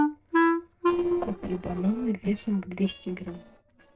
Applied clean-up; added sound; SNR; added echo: neural separator model SepFormer DNS4.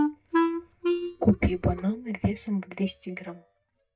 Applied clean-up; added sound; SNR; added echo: neural mask model DeepFilterNet 3.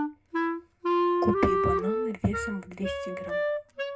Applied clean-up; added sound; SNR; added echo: none; Wind instrument, woodwind instrument; -5 dB; reverberation time 0.2 s.